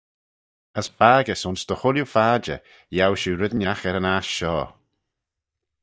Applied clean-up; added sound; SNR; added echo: neural mask model DeepFilterNet 3.